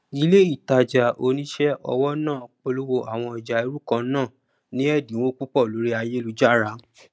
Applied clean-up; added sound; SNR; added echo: none; none; none; none.